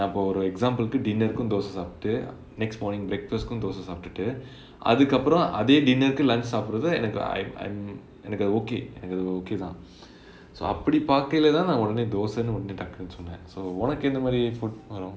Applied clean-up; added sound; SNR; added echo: none; none; none; none.